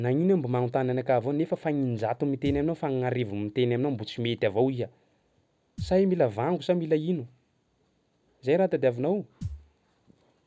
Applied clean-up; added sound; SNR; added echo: none; Thump, thud; 14 dB; none.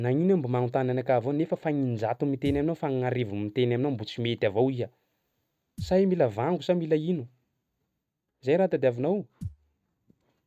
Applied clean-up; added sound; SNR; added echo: neural mask model RNNoise.